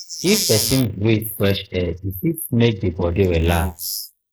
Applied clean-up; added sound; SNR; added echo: neural mask model Resemble Enhance denoiser.